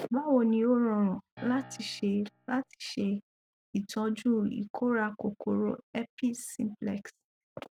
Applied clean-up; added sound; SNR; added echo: none; Piano; 20 dB; none.